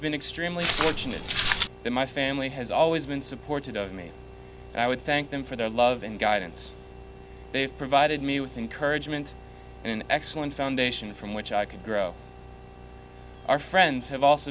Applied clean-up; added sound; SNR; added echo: none; Walk, footsteps; -2 dB; none.